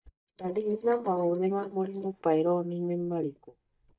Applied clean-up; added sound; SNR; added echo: neural mask model DeepFilterNet 3.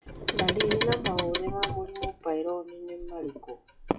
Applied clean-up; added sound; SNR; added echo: classical method WPE with log-MMSE.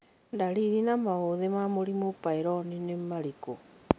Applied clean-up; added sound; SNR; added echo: none; none; none; none.